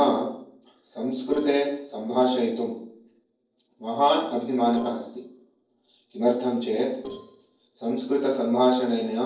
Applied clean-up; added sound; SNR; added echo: neural separator model SepFormer DNS4.